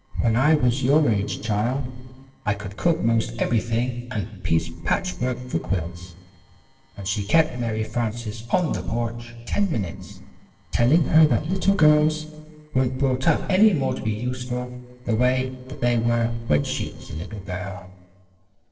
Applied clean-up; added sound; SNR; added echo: neural separator model SepFormer DNS4.